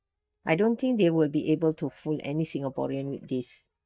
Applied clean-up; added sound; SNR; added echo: neural mask model DeepFilterNet 3.